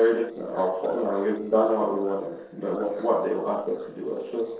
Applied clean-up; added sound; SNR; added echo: neural separator model SepFormer DNS4.